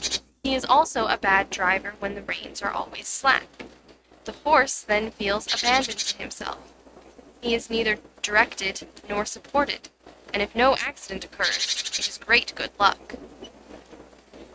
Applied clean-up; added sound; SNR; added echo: neural mask model RNNoise.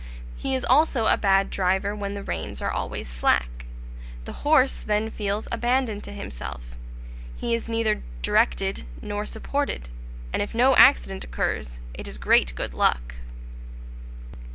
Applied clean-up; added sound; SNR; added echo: none; none; none; none.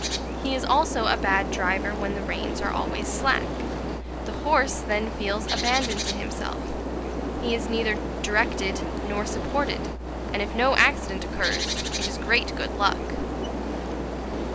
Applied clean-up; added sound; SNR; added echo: none; Bird; 3 dB; none.